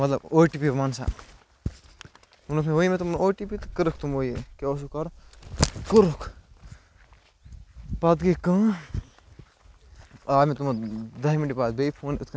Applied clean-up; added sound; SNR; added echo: none; Boom; 18 dB; none.